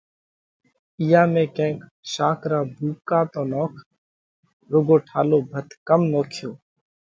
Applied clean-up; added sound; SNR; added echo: none; none; none; none.